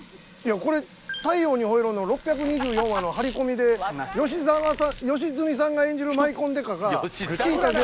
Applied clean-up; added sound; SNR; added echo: none; Squeak; 19 dB; none.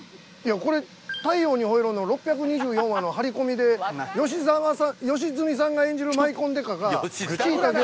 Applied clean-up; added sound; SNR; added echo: none; none; none; none.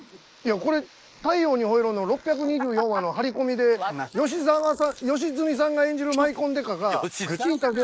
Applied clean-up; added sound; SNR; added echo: neural mask model Resemble Enhance denoiser.